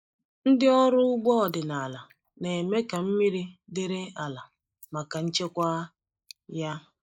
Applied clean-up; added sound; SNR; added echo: neural mask model Resemble Enhance denoiser.